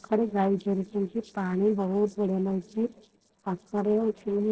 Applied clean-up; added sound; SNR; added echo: neural separator model SepFormer DNS4.